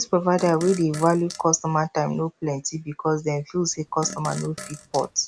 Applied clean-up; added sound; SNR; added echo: none; Fart; 16 dB; none.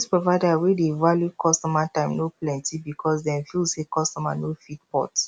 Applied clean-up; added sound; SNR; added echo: none; none; none; none.